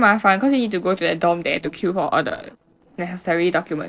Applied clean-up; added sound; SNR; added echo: neural separator model SepFormer DNS4.